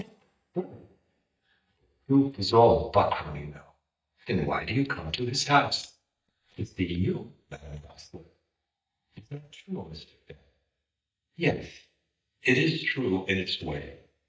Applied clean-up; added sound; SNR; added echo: neural mask model DeepFilterNet 3.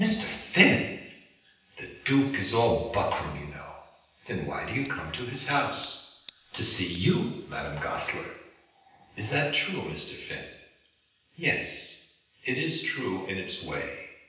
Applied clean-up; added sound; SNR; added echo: none; Tick; 19 dB; reverberation time 0.9 s.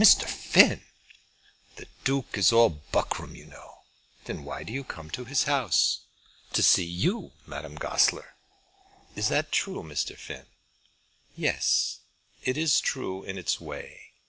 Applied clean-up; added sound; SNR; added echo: none; none; none; none.